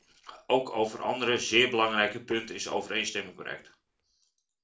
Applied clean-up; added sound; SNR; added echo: neural separator model SepFormer DNS4.